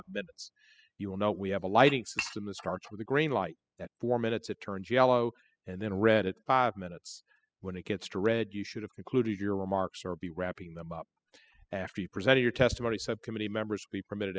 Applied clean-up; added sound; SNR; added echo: classical method spectral subtraction.